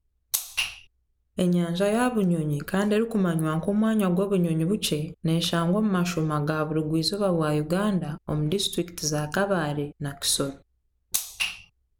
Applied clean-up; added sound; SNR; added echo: none; none; none; none.